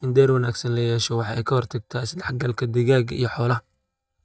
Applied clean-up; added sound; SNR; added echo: neural mask model DeepFilterNet 3.